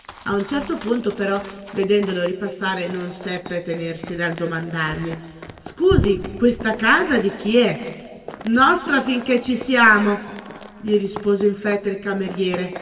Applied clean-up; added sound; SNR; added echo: none; Run; 19 dB; reverberation time 1.8 s.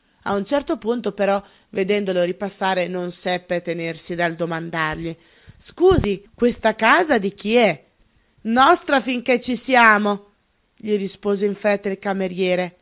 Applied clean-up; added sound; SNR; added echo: none; none; none; none.